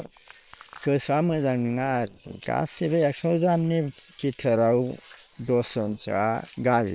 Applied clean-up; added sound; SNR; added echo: neural separator model SepFormer WHAM!.